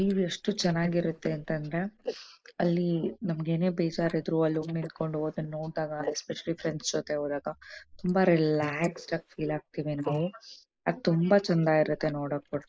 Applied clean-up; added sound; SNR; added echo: neural mask model Resemble Enhance denoiser.